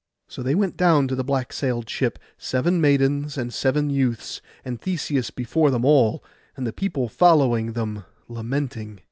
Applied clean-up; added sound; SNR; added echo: none; none; none; none.